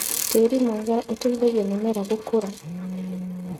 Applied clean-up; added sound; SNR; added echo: neural mask model RNNoise.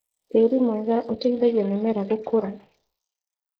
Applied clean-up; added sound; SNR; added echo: neural mask model Resemble Enhance denoiser.